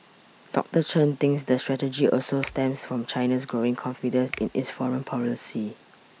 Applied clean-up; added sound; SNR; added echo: none; Finger snapping; 19 dB; none.